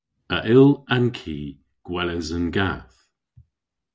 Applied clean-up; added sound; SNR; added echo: none; none; none; none.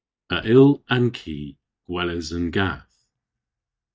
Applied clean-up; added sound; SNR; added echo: neural mask model DeepFilterNet 3.